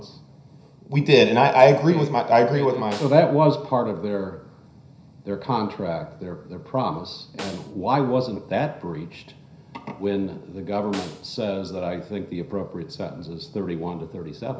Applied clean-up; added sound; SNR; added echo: none; Snare drum; 19 dB; reverberation time 0.5 s.